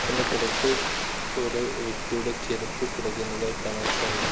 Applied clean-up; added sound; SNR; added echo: none; Water + Rain; -1 dB; none.